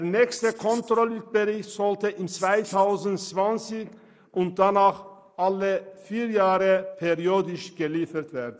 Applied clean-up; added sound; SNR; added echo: neural mask model Resemble Enhance denoiser.